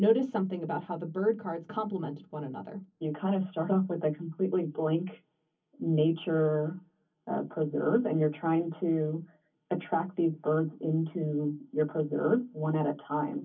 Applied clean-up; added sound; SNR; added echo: none; none; none; reverberation time 0.3 s.